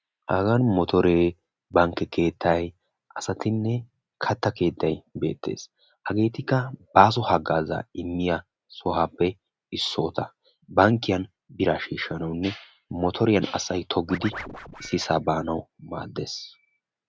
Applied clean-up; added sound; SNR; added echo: none; Scratching (performance technique); 14 dB; none.